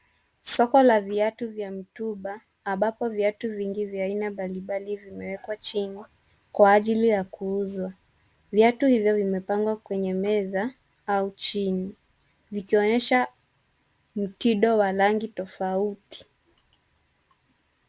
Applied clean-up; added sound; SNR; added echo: none; none; none; none.